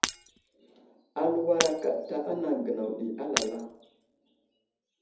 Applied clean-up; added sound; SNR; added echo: none; Shatter; 6 dB; reverberation time 0.7 s.